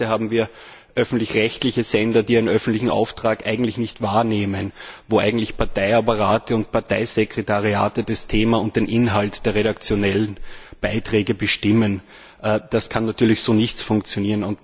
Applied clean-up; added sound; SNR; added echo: none; none; none; none.